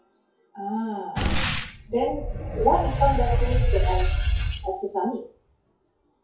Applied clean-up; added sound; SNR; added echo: classical method WPE with log-MMSE.